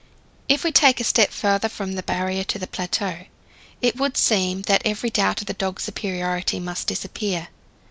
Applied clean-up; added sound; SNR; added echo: none; none; none; none.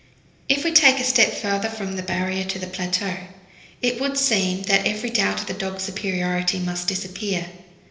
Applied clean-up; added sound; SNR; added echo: none; none; none; reverberation time 0.8 s.